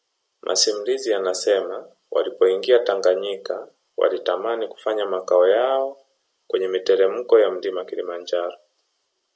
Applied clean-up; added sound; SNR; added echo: none; none; none; none.